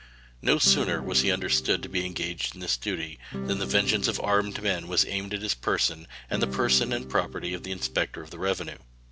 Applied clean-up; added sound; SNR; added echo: none; Acoustic guitar / Strum; 8 dB; none.